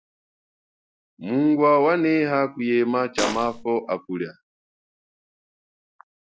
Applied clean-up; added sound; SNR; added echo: none; Fart; 4 dB; none.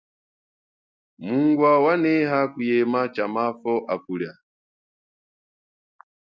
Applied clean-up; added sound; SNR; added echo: none; none; none; none.